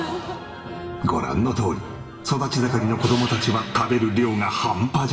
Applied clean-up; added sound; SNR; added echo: none; Musical instrument; 15 dB; reverberation time 2.4 s.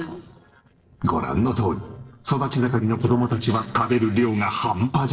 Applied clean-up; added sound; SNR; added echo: neural separator model SepFormer DNS4.